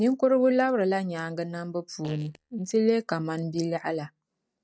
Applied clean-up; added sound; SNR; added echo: neural mask model DeepFilterNet 3.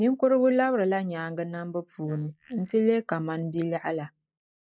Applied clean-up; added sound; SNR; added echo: neural mask model Resemble Enhance denoiser.